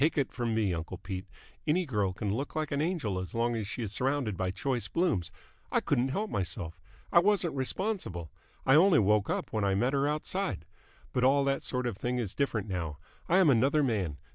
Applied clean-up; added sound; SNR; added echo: none; none; none; none.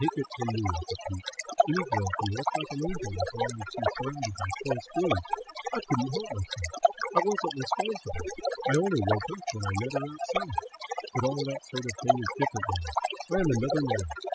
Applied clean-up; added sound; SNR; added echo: classical method spectral subtraction.